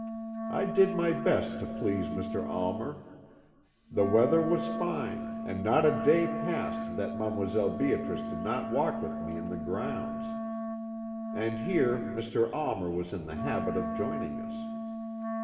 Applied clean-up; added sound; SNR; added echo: none; Wind instrument, woodwind instrument; 4 dB; reverberation time 1.9 s.